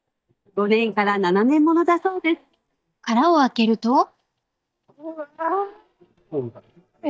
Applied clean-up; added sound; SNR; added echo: neural mask model DeepFilterNet 3.